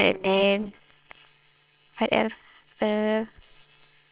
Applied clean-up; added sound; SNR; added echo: neural separator model SepFormer WHAMR!.